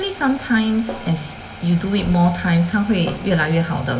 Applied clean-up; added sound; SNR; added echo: none; Snare drum; 20 dB; reverberation time 2.1 s.